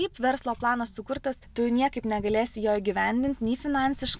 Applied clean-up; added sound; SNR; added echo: none; none; none; none.